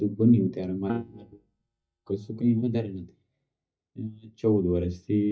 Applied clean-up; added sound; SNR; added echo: neural mask model DeepFilterNet 3.